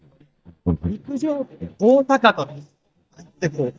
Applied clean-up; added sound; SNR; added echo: neural mask model DeepFilterNet 3.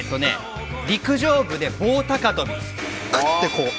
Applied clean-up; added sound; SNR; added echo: none; none; none; none.